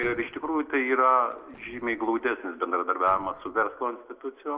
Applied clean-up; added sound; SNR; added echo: neural separator model SepFormer DNS4.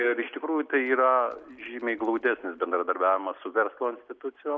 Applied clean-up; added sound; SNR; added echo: none; none; none; none.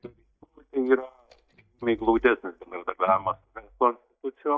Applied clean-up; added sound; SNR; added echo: neural mask model DeepFilterNet 3.